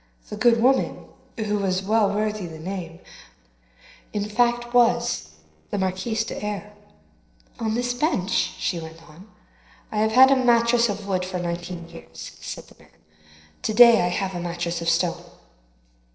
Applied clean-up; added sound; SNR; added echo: neural separator model SepFormer DNS4.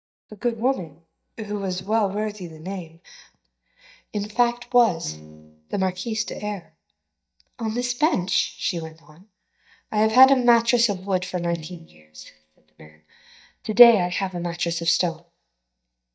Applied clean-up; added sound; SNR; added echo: neural mask model DeepFilterNet 3.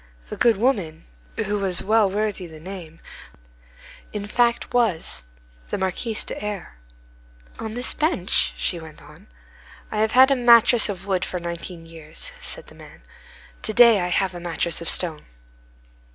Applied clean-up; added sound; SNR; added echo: none; none; none; none.